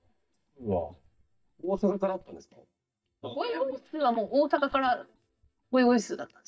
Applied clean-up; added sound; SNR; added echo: neural mask model DeepFilterNet 3.